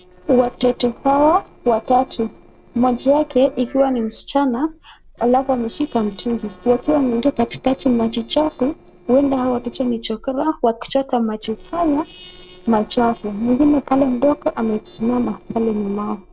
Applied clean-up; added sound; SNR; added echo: neural separator model SepFormer DNS4.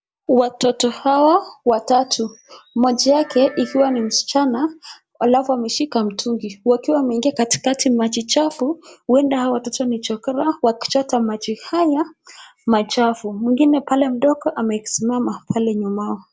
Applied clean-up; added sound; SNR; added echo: none; none; none; none.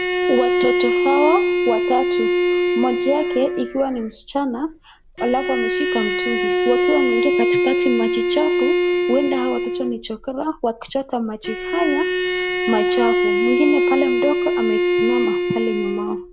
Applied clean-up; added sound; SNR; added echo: none; Bowed string instrument; -3 dB; none.